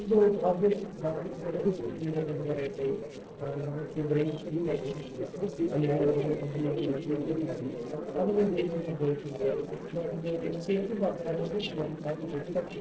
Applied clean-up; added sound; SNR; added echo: neural separator model SepFormer DNS4.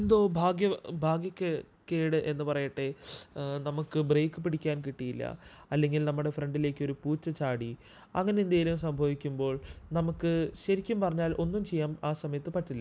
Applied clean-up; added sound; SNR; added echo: none; none; none; none.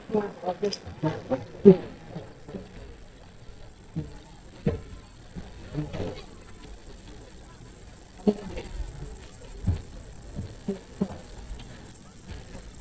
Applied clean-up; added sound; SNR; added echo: neural mask model DeepFilterNet 3.